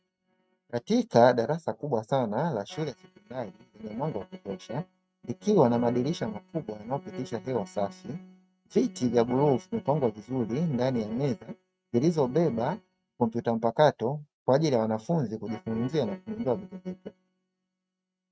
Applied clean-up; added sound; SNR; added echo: neural mask model RNNoise.